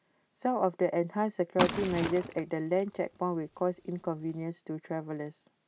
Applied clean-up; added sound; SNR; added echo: none; Liquid; 6 dB; none.